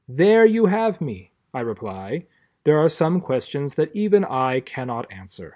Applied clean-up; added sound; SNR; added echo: none; none; none; none.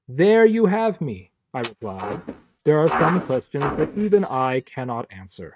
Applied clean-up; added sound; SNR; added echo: neural mask model RNNoise.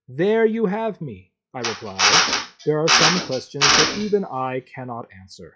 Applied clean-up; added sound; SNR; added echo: classical method log-MMSE.